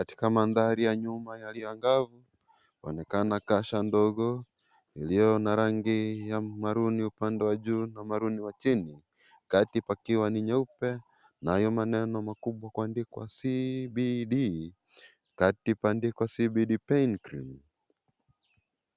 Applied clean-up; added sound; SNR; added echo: none; none; none; none.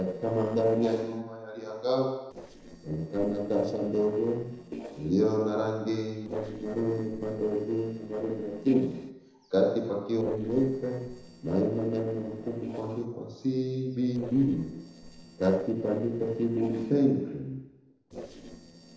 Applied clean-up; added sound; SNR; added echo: neural separator model SepFormer DNS4.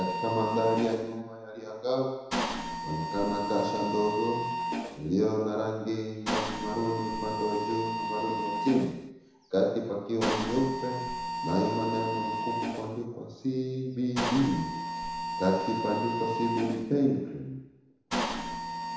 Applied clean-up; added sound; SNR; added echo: none; Mechanisms; 4 dB; reverberation time 1.0 s.